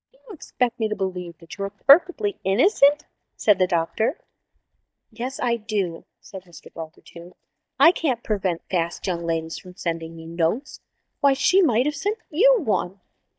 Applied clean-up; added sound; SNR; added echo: neural mask model DeepFilterNet 3.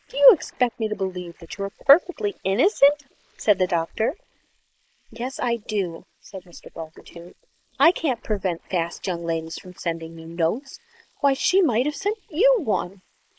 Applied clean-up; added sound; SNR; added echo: neural mask model Resemble Enhance denoiser.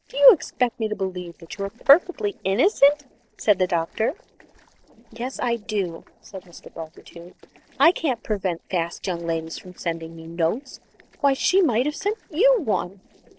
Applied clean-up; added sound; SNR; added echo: neural separator model SepFormer DNS4.